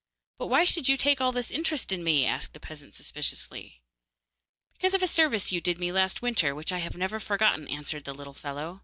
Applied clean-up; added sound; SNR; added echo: none; none; none; none.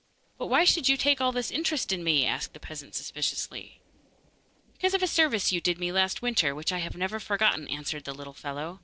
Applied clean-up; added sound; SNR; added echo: neural separator model SepFormer DNS4.